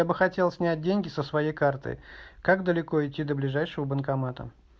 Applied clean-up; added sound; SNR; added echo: none; none; none; none.